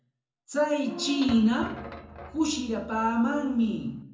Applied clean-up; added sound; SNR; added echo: none; Squeak / Thump, thud; 15 dB; reverberation time 0.7 s.